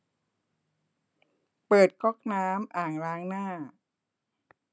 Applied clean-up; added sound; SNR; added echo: none; none; none; none.